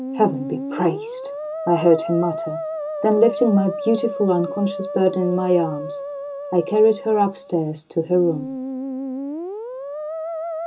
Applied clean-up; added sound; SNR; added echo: none; Musical instrument; 7 dB; reverberation time 0.2 s.